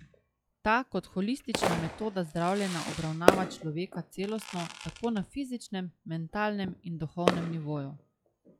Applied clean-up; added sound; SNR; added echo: classical method log-MMSE.